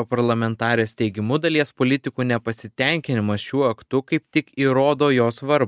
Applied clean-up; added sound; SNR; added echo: none; none; none; none.